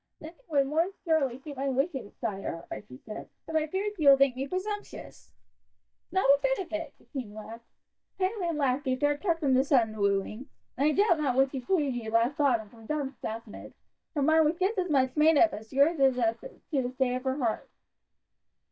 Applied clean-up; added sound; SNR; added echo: neural mask model DeepFilterNet 3.